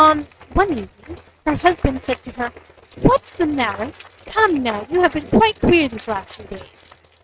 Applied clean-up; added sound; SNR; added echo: neural mask model RNNoise.